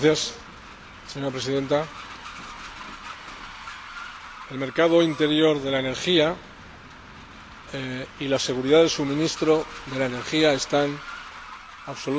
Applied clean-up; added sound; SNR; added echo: none; Train; 15 dB; none.